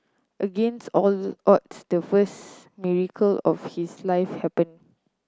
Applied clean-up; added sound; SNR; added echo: none; none; none; none.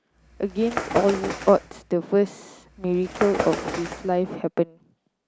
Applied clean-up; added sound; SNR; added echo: none; Bird; 8 dB; none.